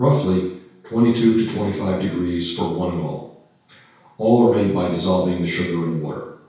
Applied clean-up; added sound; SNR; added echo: none; none; none; reverberation time 0.6 s.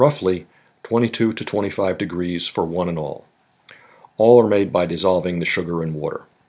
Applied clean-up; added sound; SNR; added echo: none; none; none; none.